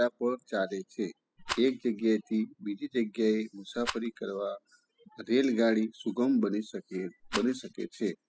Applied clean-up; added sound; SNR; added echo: classical method spectral subtraction.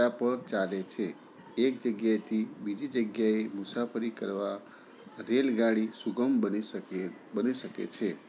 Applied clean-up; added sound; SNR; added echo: none; none; none; none.